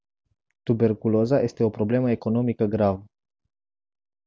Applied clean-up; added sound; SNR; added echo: none; none; none; none.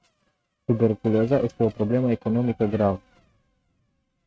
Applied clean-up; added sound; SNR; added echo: neural mask model RNNoise.